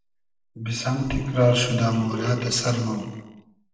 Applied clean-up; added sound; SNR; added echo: neural separator model SepFormer DNS4.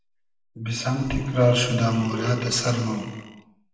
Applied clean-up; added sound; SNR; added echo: none; Burping, eructation; 12 dB; reverberation time 1.2 s.